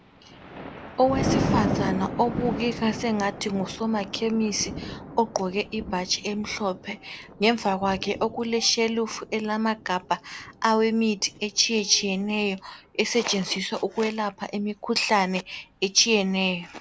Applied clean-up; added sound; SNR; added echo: none; Thunder; 9 dB; none.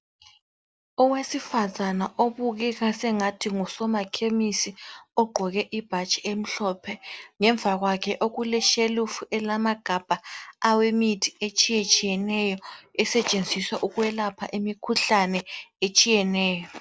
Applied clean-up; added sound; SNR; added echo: none; none; none; none.